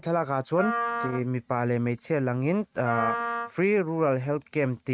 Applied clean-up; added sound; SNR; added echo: neural mask model RNNoise.